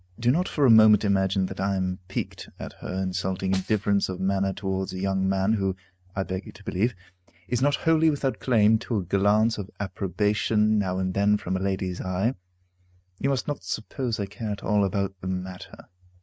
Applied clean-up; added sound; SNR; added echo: neural mask model RNNoise.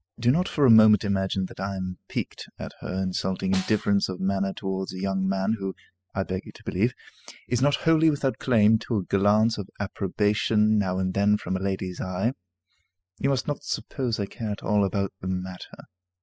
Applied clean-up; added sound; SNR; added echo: classical method spectral subtraction.